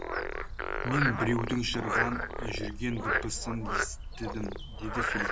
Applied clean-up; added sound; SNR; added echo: none; Frog; -1 dB; none.